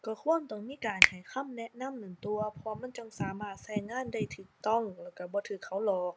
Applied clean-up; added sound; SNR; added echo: none; Finger snapping; -1 dB; none.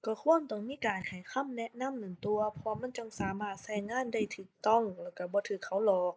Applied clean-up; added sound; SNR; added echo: neural mask model Resemble Enhance denoiser.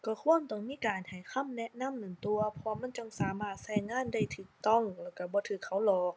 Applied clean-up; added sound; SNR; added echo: none; none; none; none.